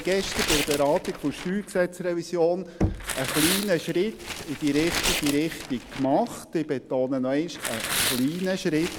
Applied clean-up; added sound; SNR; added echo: none; Knock + Tearing; 5 dB; none.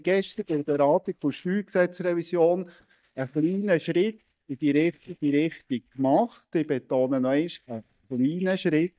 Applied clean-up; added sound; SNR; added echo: neural mask model DeepFilterNet 3.